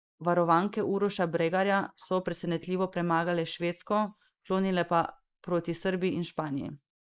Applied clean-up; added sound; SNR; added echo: neural mask model Resemble Enhance denoiser.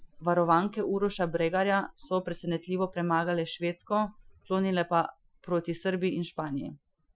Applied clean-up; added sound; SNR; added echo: classical method Wiener filter.